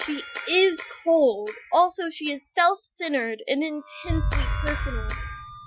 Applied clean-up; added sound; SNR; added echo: classical method Wiener filter.